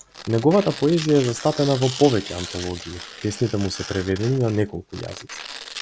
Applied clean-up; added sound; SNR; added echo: none; Tearing; 14 dB; none.